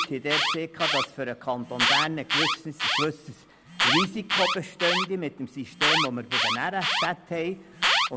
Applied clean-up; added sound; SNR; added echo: none; Alarm; -4 dB; none.